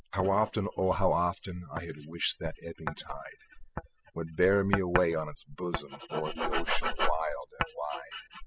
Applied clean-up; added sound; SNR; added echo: classical method spectral subtraction.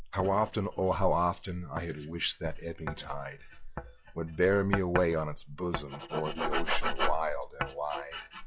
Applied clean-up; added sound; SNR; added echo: classical method log-MMSE.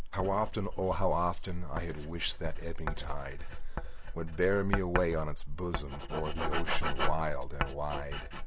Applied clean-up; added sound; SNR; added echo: none; Writing; -2 dB; none.